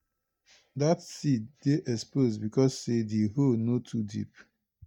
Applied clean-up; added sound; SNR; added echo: neural mask model DeepFilterNet 3.